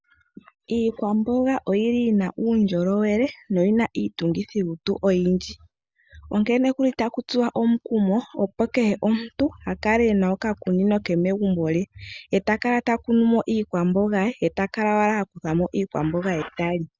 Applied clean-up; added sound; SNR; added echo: none; none; none; none.